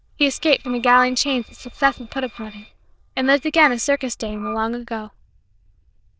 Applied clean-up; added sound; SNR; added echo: neural diffusion model UNIVERSE++.